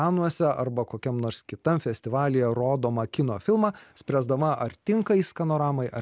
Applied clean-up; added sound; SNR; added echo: none; none; none; none.